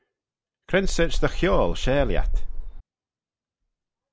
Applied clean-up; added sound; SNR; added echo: none; Meow; -4 dB; none.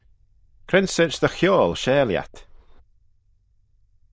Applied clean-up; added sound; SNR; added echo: neural diffusion model UNIVERSE++.